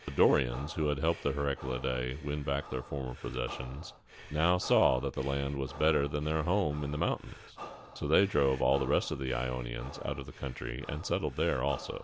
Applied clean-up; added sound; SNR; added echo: none; Breathing; 18 dB; none.